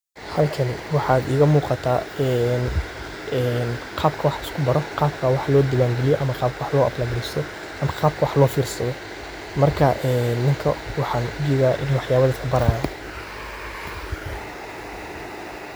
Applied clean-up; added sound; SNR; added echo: none; none; none; none.